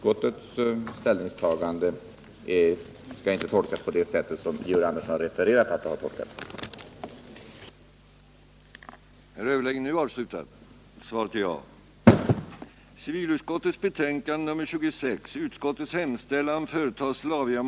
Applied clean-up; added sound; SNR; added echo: none; none; none; none.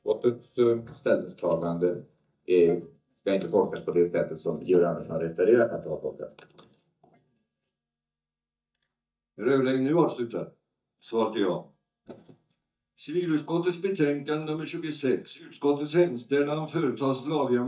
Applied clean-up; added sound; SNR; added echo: neural mask model DeepFilterNet 3.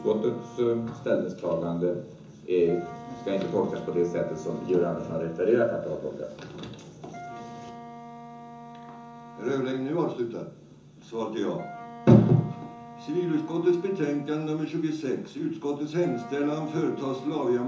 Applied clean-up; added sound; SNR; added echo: none; Wind instrument, woodwind instrument; 18 dB; reverberation time 0.7 s.